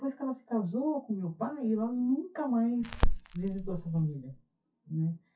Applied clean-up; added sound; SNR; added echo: classical method WPE with log-MMSE.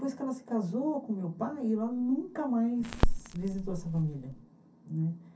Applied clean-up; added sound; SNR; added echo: none; Crackle; 0 dB; reverberation time 0.3 s.